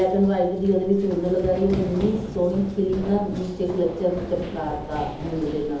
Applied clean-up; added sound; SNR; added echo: none; Run; 10 dB; reverberation time 0.7 s.